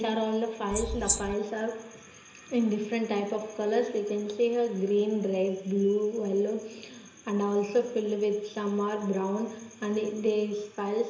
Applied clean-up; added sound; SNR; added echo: none; Wild animals; 1 dB; reverberation time 0.9 s.